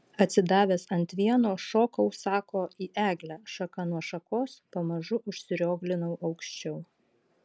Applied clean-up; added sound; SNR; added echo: none; none; none; none.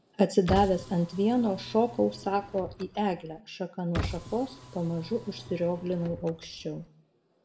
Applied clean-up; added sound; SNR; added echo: none; Car; 11 dB; reverberation time 0.4 s.